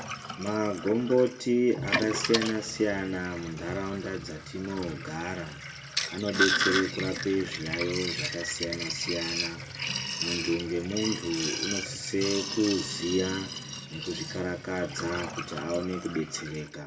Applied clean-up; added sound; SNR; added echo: none; Sink (filling or washing); 4 dB; reverberation time 1.2 s.